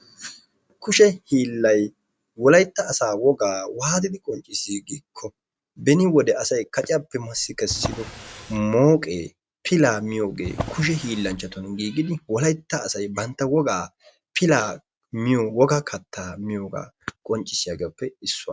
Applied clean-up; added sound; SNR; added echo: none; Drawer open or close; 12 dB; none.